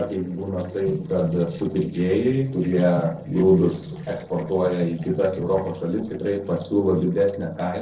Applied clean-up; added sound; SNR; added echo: neural separator model SepFormer DNS4.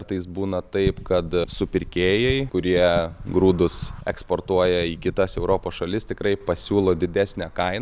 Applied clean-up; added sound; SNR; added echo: none; none; none; none.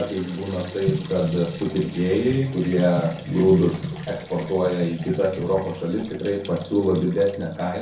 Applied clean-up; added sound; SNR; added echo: none; Liquid; 19 dB; reverberation time 0.5 s.